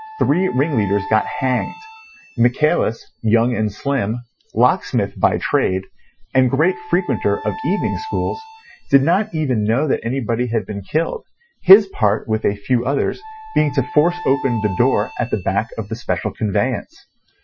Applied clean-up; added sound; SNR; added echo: classical method Wiener filter.